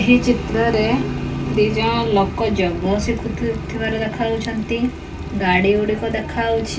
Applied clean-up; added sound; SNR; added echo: none; Thunder; 20 dB; reverberation time 0.2 s.